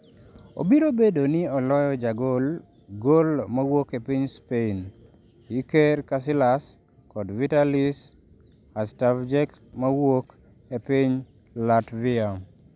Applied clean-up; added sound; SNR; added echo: none; none; none; none.